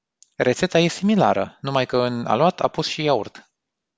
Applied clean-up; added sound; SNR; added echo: none; none; none; none.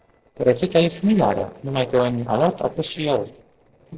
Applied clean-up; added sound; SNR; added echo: neural separator model SepFormer DNS4.